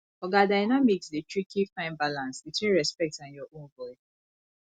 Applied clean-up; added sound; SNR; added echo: none; none; none; none.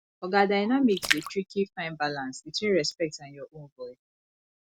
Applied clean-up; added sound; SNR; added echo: none; Splash, splatter; 7 dB; none.